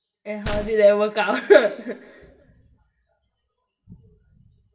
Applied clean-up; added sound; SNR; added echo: none; Gunshot, gunfire; 14 dB; reverberation time 2.0 s.